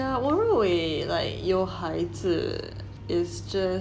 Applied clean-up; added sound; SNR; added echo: none; none; none; none.